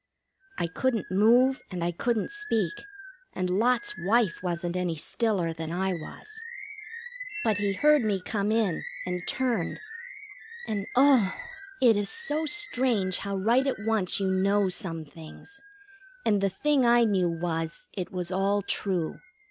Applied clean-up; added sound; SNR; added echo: none; Bird; 17 dB; none.